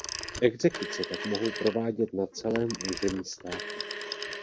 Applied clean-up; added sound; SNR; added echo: none; Telephone; 7 dB; none.